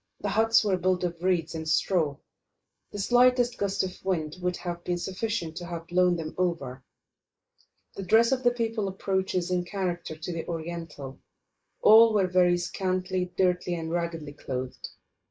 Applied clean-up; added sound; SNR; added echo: neural mask model Resemble Enhance denoiser.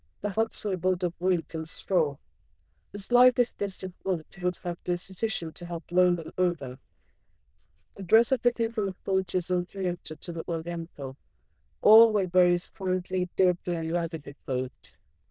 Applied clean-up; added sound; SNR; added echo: neural diffusion model UNIVERSE++.